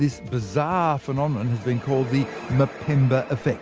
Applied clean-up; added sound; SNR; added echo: none; none; none; none.